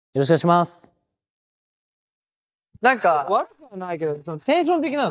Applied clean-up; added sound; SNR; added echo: neural mask model DeepFilterNet 3.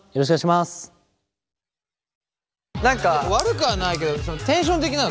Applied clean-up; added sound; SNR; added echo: none; Chink, clink; 13 dB; none.